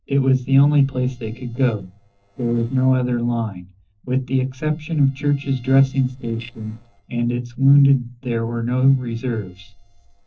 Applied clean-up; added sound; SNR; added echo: neural separator model SepFormer DNS4.